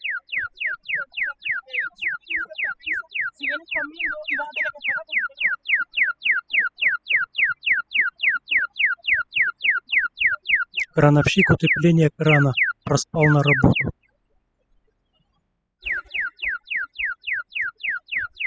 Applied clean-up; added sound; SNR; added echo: classical method spectral subtraction.